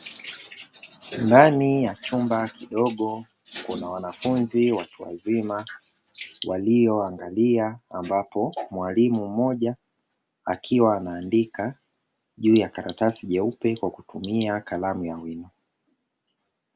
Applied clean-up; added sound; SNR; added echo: none; none; none; none.